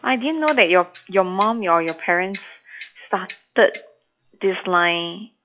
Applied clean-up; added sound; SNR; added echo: classical method log-MMSE.